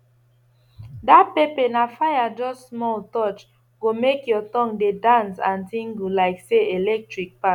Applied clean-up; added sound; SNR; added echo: none; none; none; none.